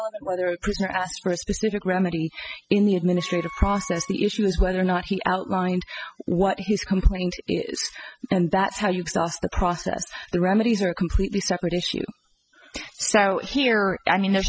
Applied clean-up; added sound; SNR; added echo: classical method spectral subtraction.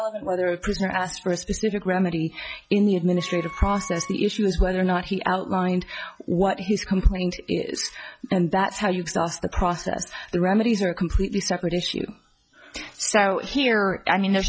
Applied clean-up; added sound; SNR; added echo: classical method log-MMSE.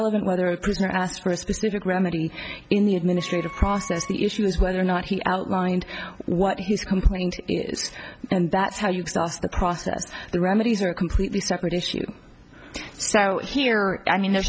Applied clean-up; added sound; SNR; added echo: none; Wind instrument, woodwind instrument; 17 dB; none.